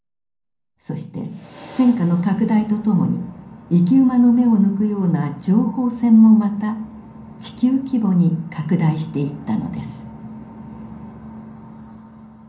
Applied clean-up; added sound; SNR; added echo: none; none; none; reverberation time 0.6 s.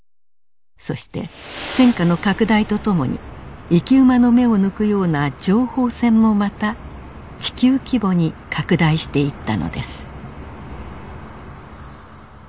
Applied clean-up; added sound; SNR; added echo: none; none; none; none.